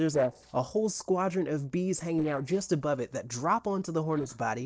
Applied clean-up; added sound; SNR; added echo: neural separator model SepFormer DNS4.